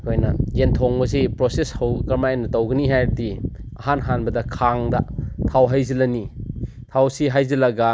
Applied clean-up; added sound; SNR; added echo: none; none; none; none.